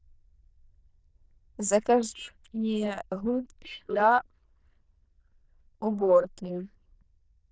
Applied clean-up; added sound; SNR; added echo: neural diffusion model UNIVERSE++.